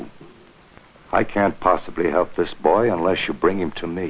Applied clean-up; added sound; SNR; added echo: none; none; none; none.